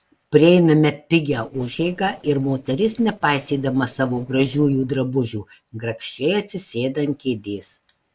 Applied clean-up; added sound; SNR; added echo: neural separator model SepFormer DNS4.